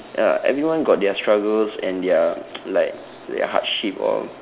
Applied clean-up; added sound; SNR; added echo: none; none; none; none.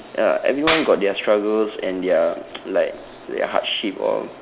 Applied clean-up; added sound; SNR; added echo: none; Clapping; 10 dB; none.